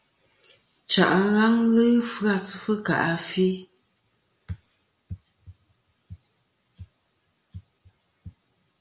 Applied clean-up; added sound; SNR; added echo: none; none; none; none.